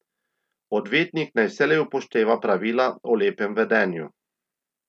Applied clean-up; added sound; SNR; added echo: none; none; none; none.